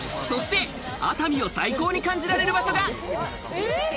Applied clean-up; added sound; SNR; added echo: none; none; none; none.